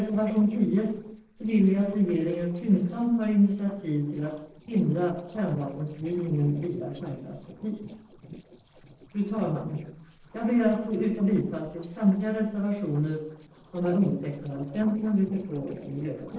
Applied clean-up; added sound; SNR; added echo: neural separator model SepFormer DNS4.